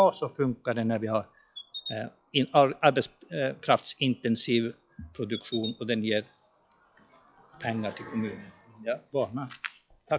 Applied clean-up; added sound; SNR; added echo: classical method log-MMSE.